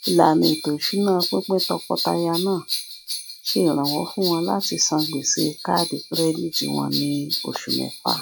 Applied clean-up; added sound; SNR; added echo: classical method log-MMSE.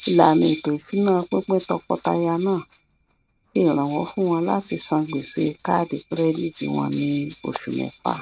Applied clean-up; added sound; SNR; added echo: neural mask model RNNoise.